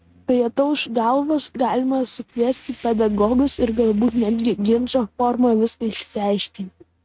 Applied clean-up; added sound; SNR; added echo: neural mask model RNNoise.